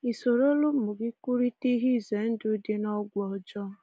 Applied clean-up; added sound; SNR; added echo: none; none; none; none.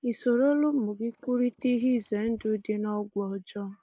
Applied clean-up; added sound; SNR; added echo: neural mask model Resemble Enhance denoiser.